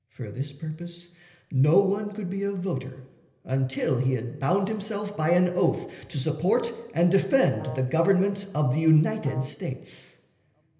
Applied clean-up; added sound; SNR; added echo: none; Brass instrument; 16 dB; reverberation time 1.4 s.